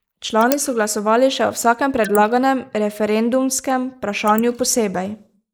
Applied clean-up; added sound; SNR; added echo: neural mask model Resemble Enhance denoiser.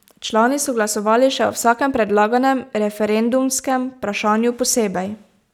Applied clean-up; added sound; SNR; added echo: none; none; none; none.